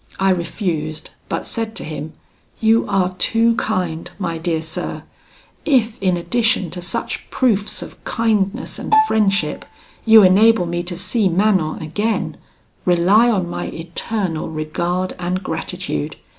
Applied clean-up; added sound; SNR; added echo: none; Bowed string instrument; 3 dB; none.